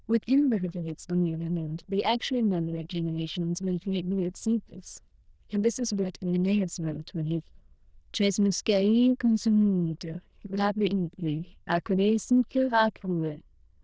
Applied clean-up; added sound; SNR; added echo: neural diffusion model UNIVERSE++.